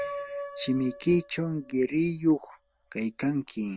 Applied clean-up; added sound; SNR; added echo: none; Piano; 13 dB; none.